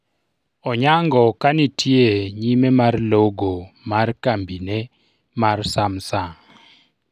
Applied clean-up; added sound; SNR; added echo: none; none; none; none.